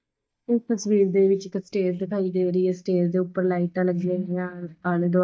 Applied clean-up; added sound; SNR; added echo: neural mask model DeepFilterNet 3.